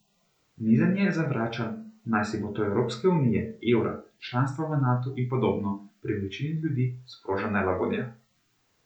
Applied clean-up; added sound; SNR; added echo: none; none; none; none.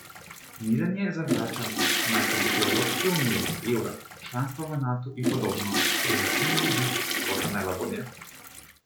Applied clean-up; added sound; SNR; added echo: none; Toilet flush / Water; -2 dB; none.